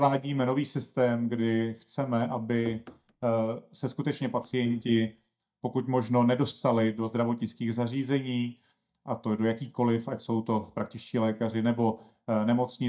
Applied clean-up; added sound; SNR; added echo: neural mask model DeepFilterNet 3.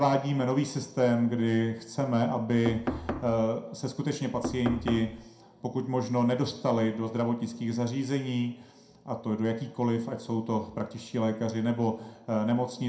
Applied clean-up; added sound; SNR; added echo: none; Knock; 5 dB; reverberation time 0.4 s.